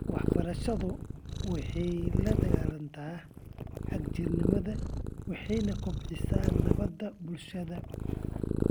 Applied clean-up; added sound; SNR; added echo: none; Purr; -4 dB; none.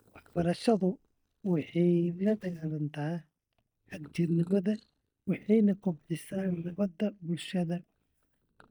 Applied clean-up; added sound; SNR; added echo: neural mask model DeepFilterNet 3.